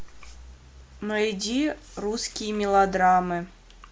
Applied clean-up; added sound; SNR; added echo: none; none; none; none.